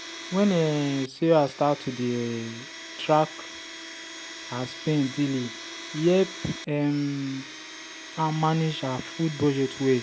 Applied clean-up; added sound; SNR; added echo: none; Domestic sounds, home sounds; 13 dB; none.